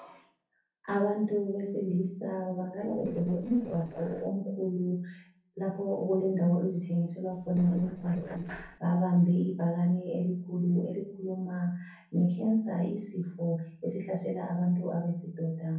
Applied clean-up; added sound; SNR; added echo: neural separator model SepFormer DNS4.